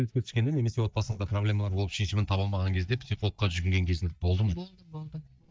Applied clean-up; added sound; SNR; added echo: neural mask model DeepFilterNet 3.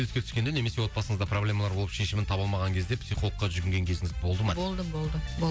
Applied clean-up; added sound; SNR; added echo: none; none; none; none.